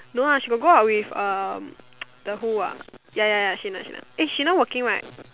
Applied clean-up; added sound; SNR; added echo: none; none; none; none.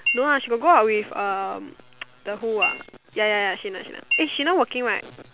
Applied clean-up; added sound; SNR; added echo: none; Chink, clink; 6 dB; none.